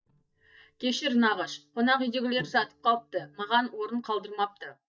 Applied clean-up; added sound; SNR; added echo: neural mask model DeepFilterNet 3.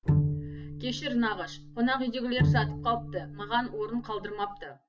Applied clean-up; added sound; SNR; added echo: none; Bowed string instrument; 0 dB; none.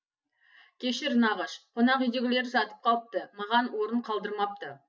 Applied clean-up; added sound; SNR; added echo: none; none; none; none.